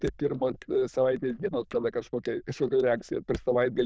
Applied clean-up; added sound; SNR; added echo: neural diffusion model UNIVERSE++.